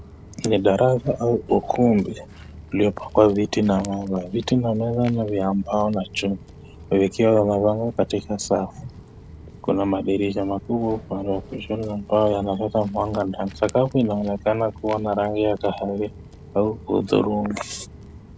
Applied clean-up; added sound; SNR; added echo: none; Walk, footsteps; 19 dB; none.